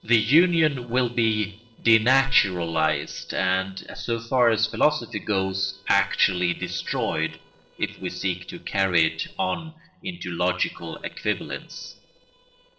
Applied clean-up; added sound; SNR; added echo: neural separator model SepFormer DNS4.